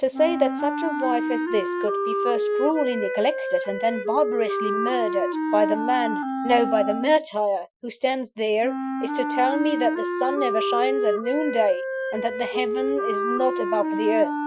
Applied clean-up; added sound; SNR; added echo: classical method Wiener filter.